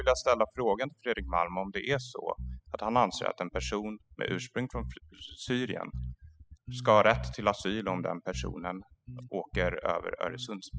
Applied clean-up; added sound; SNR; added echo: classical method spectral subtraction.